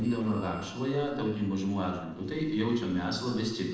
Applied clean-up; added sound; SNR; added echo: neural separator model SepFormer DNS4.